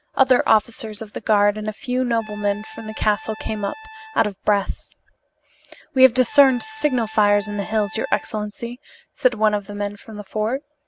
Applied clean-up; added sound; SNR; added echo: none; Trumpet; 19 dB; none.